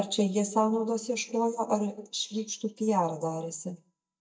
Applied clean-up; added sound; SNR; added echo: neural mask model DeepFilterNet 3.